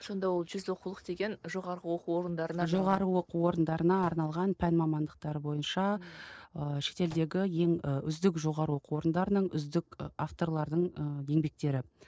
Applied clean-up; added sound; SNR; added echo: neural separator model SepFormer DNS4.